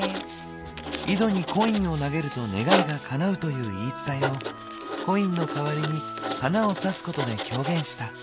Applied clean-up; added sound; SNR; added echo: none; Writing; 6 dB; none.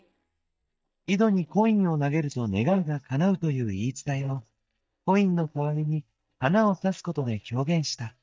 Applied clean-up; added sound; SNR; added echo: neural mask model DeepFilterNet 3.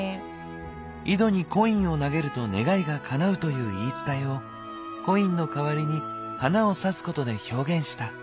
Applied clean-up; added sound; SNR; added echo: none; none; none; none.